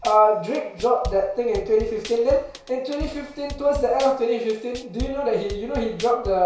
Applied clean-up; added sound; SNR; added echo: none; Drum kit; 14 dB; reverberation time 0.6 s.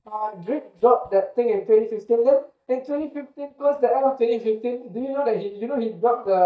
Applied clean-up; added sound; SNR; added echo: neural mask model DeepFilterNet 3.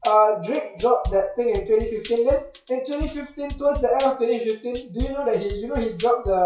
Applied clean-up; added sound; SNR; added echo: classical method WPE with log-MMSE.